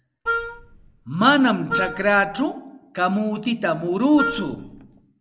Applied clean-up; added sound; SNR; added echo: none; Wind instrument, woodwind instrument; 7 dB; none.